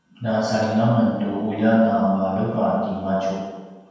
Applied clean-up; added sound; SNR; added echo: none; none; none; reverberation time 1.2 s.